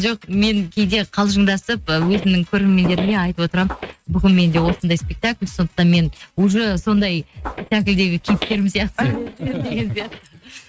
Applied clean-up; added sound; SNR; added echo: neural mask model RNNoise.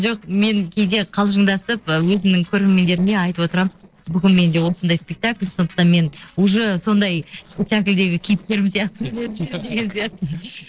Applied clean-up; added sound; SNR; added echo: neural separator model SepFormer DNS4.